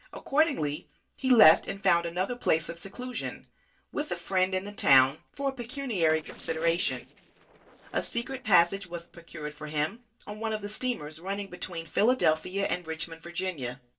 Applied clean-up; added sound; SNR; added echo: neural separator model SepFormer DNS4.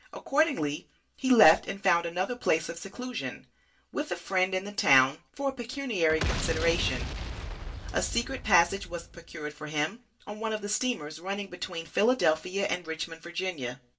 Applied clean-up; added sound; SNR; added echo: none; Boom; 6 dB; reverberation time 0.2 s.